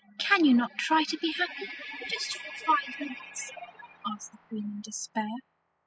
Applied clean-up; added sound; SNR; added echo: classical method spectral subtraction.